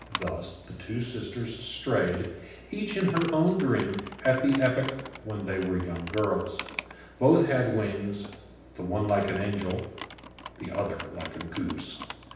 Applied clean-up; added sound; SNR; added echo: none; Computer keyboard; 14 dB; reverberation time 0.9 s.